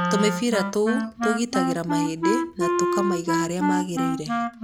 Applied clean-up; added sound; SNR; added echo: none; Wind instrument, woodwind instrument; -2 dB; none.